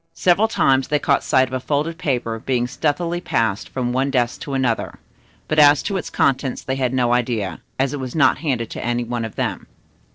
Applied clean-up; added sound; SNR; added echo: neural separator model SepFormer DNS4.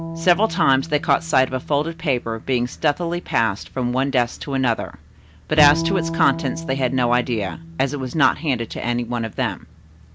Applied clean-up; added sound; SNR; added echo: none; Bowed string instrument; 11 dB; none.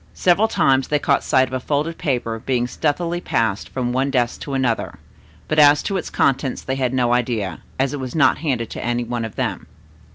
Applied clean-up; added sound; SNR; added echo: none; none; none; none.